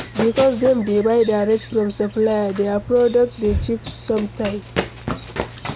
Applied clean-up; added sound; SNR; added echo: none; Run + Breathing; 10 dB; none.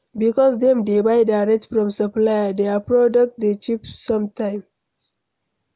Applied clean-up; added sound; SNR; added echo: none; none; none; none.